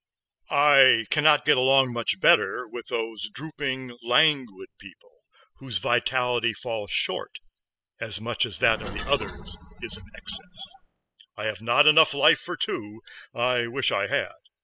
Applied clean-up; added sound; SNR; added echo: classical method spectral subtraction.